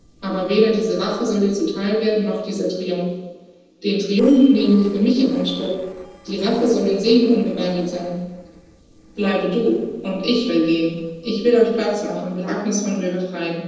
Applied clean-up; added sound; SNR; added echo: neural separator model SepFormer DNS4.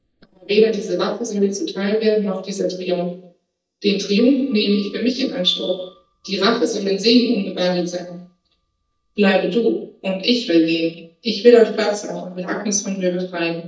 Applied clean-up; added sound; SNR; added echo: neural mask model DeepFilterNet 3.